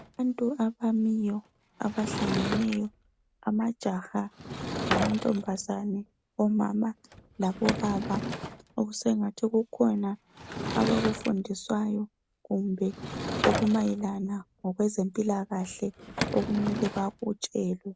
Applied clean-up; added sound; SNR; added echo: none; Sliding door / Wood; 7 dB; none.